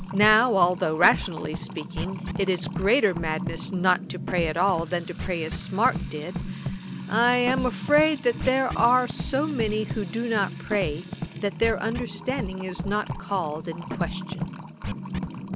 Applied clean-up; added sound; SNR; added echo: none; Trickle, dribble / Water tap, faucet / Music + Scratching (performance technique); 7 dB; none.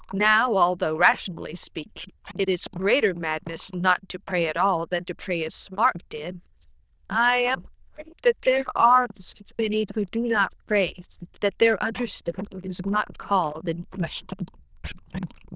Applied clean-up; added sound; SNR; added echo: neural diffusion model UNIVERSE++.